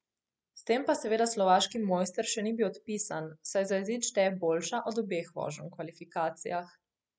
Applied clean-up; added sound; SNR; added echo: none; none; none; none.